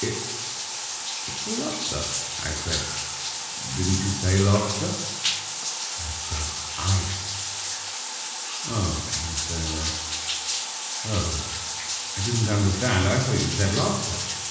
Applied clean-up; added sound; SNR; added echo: none; Bathtub (filling or washing); 2 dB; reverberation time 1.1 s.